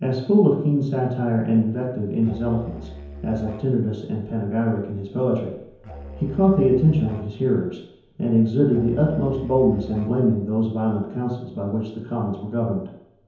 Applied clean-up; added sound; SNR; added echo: none; Musical instrument; 16 dB; reverberation time 0.9 s.